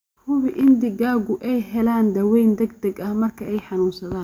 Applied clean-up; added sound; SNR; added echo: none; none; none; none.